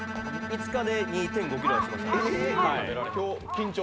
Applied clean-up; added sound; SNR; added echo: none; Crow + Bowed string instrument; 1 dB; none.